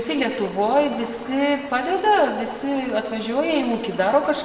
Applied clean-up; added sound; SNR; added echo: none; Rain; 19 dB; reverberation time 1.7 s.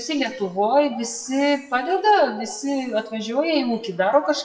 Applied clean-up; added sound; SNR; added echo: classical method WPE with log-MMSE.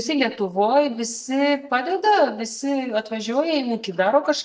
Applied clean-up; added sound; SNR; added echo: neural mask model DeepFilterNet 3.